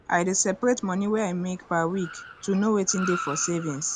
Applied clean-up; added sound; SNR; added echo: none; Car; 14 dB; none.